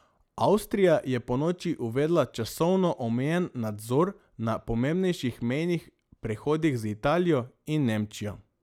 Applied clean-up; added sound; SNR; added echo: none; none; none; none.